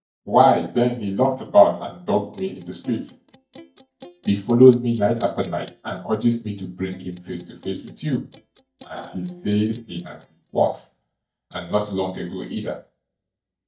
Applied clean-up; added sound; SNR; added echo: neural mask model DeepFilterNet 3.